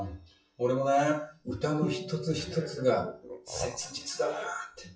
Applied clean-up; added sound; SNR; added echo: classical method WPE with log-MMSE.